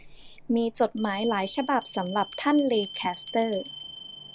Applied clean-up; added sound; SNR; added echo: none; Bell; 10 dB; none.